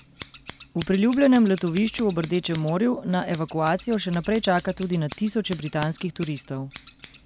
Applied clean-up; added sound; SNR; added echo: none; Scissors; 8 dB; none.